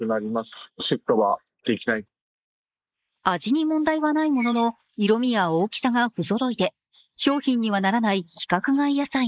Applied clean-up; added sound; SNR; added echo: neural mask model Resemble Enhance denoiser.